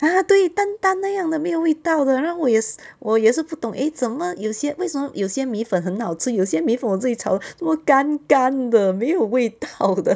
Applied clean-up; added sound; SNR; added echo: none; none; none; none.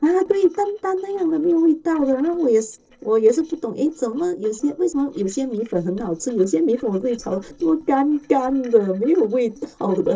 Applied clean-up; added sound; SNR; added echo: neural separator model SepFormer DNS4.